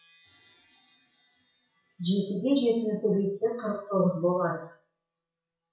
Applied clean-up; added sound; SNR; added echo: classical method WPE with log-MMSE.